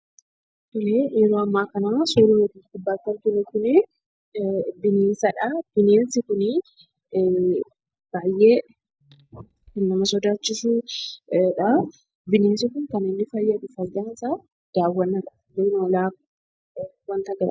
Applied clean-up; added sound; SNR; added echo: neural mask model DeepFilterNet 3.